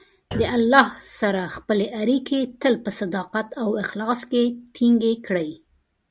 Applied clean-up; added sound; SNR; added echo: none; Thump, thud; 19 dB; none.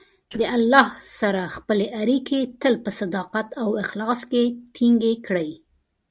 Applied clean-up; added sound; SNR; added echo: neural separator model SepFormer DNS4.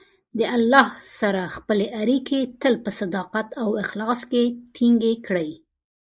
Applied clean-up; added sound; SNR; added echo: neural mask model Resemble Enhance denoiser.